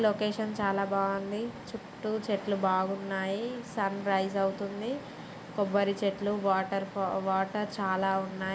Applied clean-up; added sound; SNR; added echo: none; none; none; none.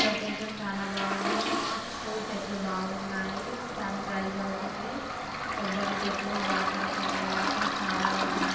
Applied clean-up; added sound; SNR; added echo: none; Toilet flush; -3 dB; reverberation time 0.9 s.